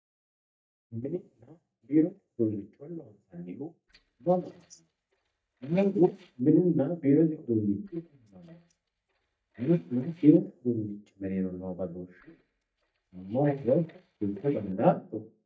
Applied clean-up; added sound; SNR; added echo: neural mask model DeepFilterNet 3.